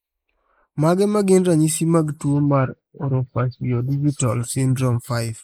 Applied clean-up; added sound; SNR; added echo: neural mask model Resemble Enhance denoiser.